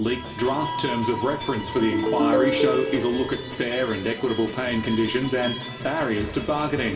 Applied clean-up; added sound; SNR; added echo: none; Ringtone; 1 dB; reverberation time 2.3 s.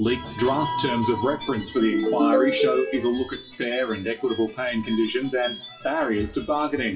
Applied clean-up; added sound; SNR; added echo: classical method WPE with log-MMSE.